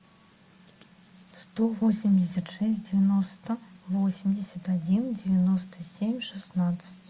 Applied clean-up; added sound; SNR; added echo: none; none; none; none.